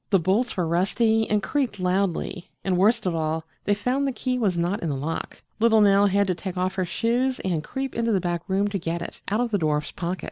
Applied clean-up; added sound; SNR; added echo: none; none; none; none.